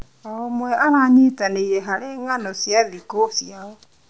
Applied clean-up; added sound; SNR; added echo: none; none; none; none.